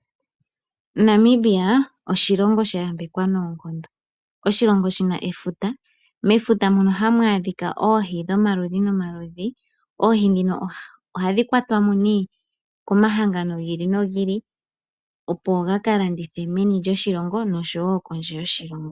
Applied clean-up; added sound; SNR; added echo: none; none; none; none.